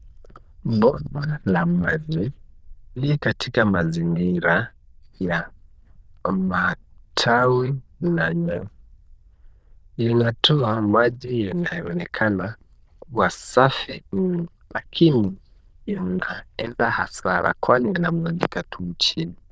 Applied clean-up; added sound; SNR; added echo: neural diffusion model UNIVERSE++.